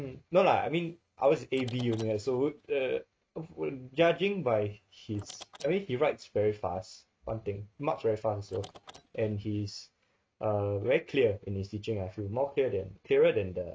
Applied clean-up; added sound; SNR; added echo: neural mask model RNNoise.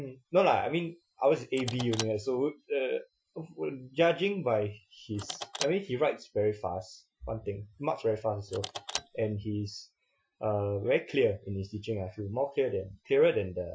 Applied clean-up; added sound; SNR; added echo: classical method Wiener filter.